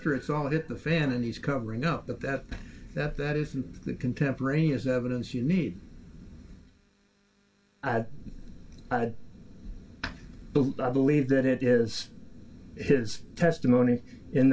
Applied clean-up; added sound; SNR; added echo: none; none; none; reverberation time 0.2 s.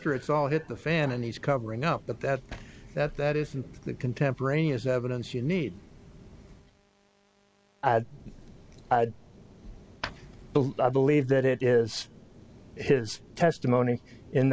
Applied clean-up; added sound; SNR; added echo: none; none; none; none.